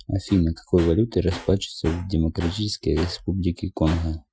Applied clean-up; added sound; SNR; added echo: classical method Wiener filter.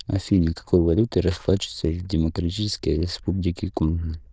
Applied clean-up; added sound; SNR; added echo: neural diffusion model UNIVERSE++.